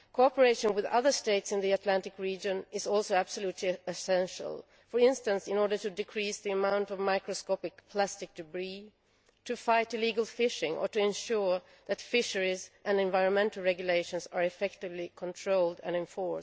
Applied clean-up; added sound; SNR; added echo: none; none; none; none.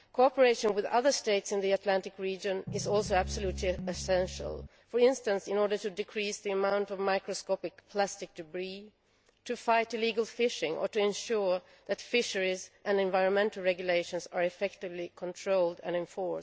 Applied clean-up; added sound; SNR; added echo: none; Piano; 9 dB; none.